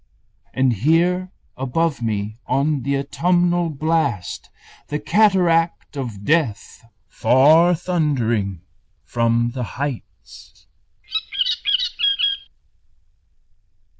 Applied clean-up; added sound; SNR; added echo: neural diffusion model UNIVERSE++.